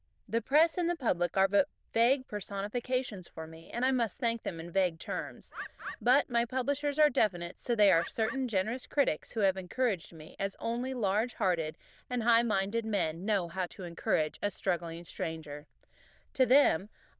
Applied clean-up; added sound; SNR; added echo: neural diffusion model UNIVERSE++.